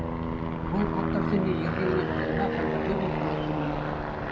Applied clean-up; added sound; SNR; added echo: none; Aircraft; -4 dB; none.